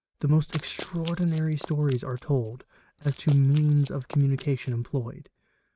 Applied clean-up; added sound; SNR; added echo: neural mask model RNNoise.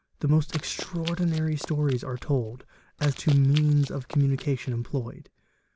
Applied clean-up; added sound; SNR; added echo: none; Run; 17 dB; none.